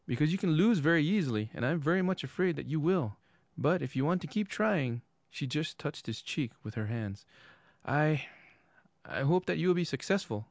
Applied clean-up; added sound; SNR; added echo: none; none; none; none.